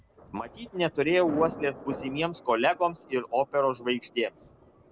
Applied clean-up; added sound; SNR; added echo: none; Thunder; 15 dB; none.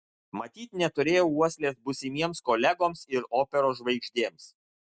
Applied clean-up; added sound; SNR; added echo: none; none; none; none.